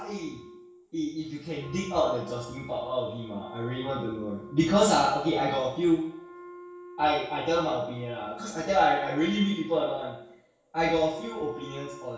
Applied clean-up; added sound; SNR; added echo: none; Wind instrument, woodwind instrument; 18 dB; reverberation time 0.6 s.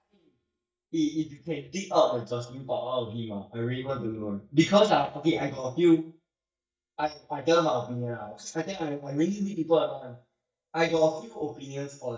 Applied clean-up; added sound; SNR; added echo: neural mask model DeepFilterNet 3.